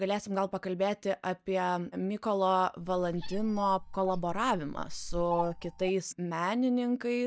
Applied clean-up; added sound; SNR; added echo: neural mask model DeepFilterNet 3.